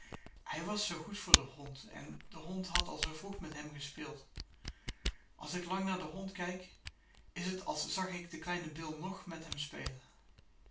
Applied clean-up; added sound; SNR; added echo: none; Camera; -1 dB; reverberation time 0.3 s.